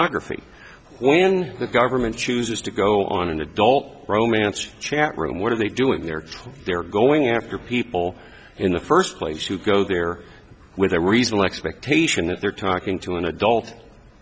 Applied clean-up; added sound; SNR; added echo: none; none; none; none.